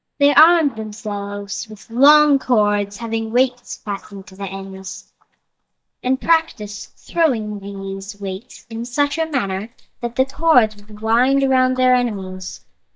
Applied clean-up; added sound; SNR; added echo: neural mask model DeepFilterNet 3.